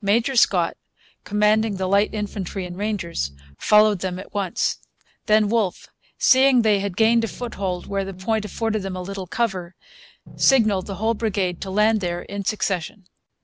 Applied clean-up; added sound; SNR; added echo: none; Piano; 17 dB; none.